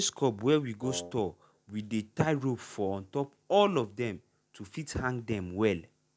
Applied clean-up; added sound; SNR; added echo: none; Wind instrument, woodwind instrument; 12 dB; none.